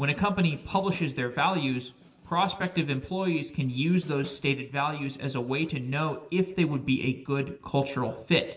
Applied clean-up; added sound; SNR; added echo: none; Snare drum; 20 dB; reverberation time 0.8 s.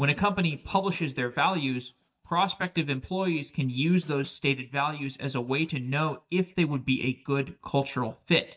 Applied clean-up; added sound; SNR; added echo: neural mask model DeepFilterNet 3.